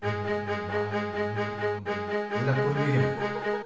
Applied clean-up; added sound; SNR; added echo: none; Bowed string instrument; -2 dB; reverberation time 0.6 s.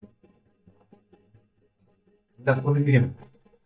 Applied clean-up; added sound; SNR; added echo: neural mask model DeepFilterNet 3.